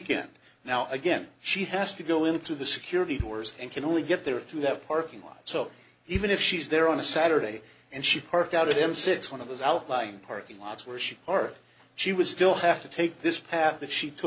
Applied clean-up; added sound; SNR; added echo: none; Bass drum; 16 dB; none.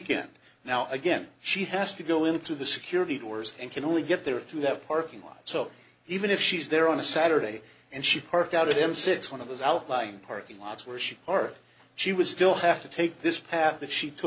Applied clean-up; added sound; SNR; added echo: none; none; none; none.